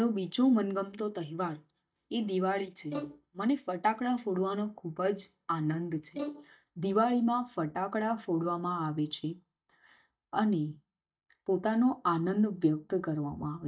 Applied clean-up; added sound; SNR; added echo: neural mask model DeepFilterNet 3.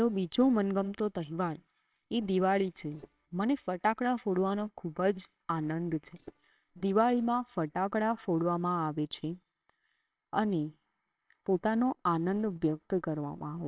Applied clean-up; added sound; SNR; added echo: neural separator model SepFormer WHAMR!.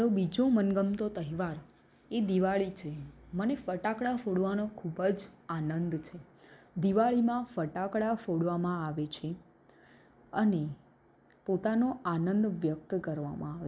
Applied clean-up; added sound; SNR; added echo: none; none; none; none.